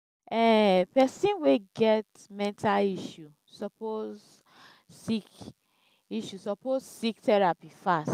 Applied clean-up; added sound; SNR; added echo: none; none; none; none.